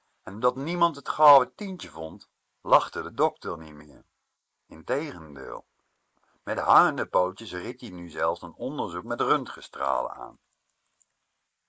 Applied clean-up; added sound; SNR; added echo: neural mask model Resemble Enhance denoiser.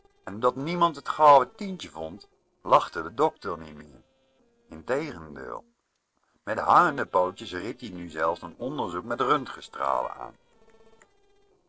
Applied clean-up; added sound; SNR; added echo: neural separator model SepFormer DNS4.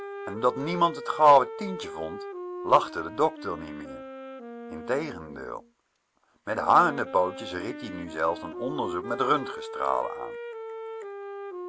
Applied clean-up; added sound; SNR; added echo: none; Wind instrument, woodwind instrument; 11 dB; none.